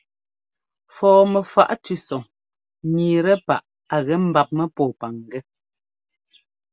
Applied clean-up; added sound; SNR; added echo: none; none; none; none.